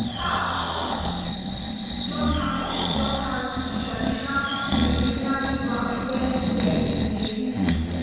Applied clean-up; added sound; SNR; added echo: none; Breathing; -3 dB; reverberation time 2.1 s.